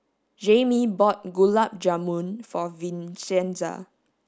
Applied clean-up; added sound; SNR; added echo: none; none; none; none.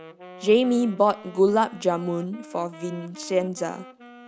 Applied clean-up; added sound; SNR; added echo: none; Wind instrument, woodwind instrument; 20 dB; none.